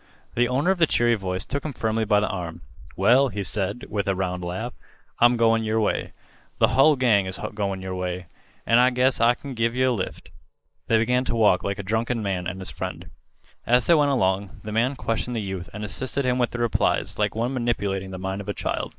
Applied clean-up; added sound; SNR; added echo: neural mask model Resemble Enhance denoiser.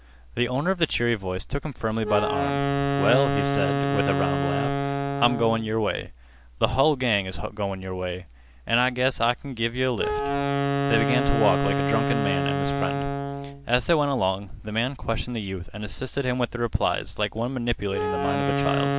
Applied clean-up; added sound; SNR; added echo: none; Wind instrument, woodwind instrument; 2 dB; none.